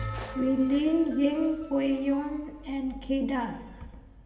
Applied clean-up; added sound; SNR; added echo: none; Bell; 15 dB; reverberation time 2.2 s.